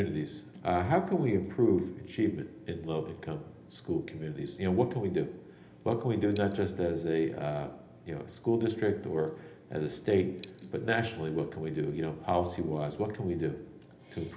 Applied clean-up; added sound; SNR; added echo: none; Coin (dropping); 19 dB; reverberation time 0.8 s.